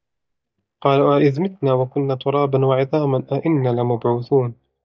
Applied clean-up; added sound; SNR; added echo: neural mask model DeepFilterNet 3.